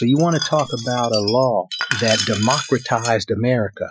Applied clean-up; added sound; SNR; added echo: classical method Wiener filter.